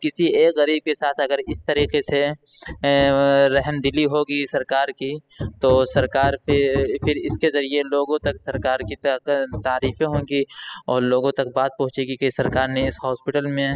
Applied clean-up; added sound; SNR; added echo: classical method spectral subtraction.